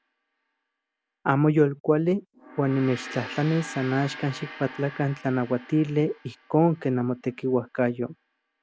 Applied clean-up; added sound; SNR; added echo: none; Gong; 18 dB; none.